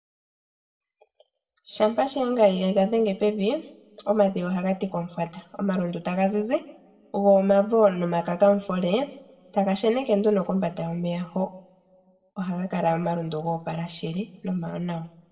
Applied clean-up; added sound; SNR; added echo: none; none; none; reverberation time 0.9 s.